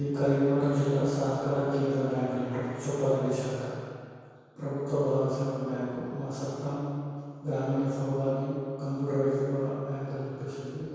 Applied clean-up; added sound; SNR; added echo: none; none; none; reverberation time 2.2 s.